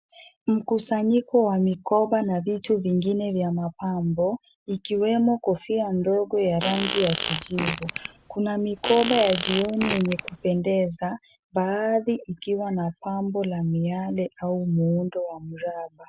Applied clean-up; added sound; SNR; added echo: none; Fart; 6 dB; none.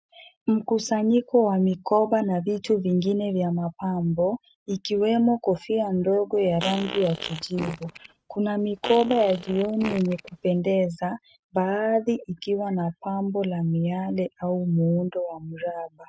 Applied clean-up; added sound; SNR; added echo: neural mask model RNNoise.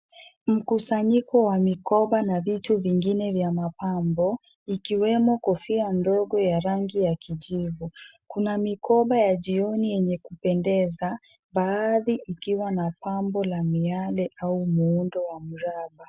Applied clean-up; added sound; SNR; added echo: none; none; none; none.